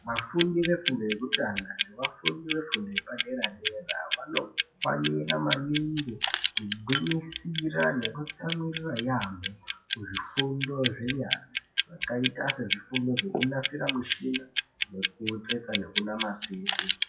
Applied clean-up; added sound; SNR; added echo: classical method WPE with log-MMSE.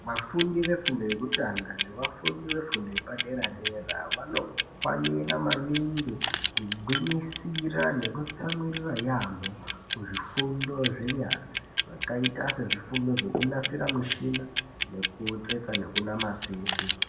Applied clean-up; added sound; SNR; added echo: none; Clock; -1 dB; reverberation time 0.8 s.